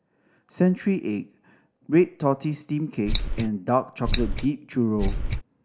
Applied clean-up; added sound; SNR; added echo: neural mask model Resemble Enhance denoiser.